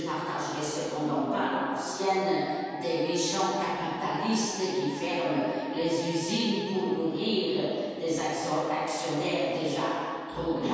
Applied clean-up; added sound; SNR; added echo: none; Musical instrument; 16 dB; reverberation time 2.1 s.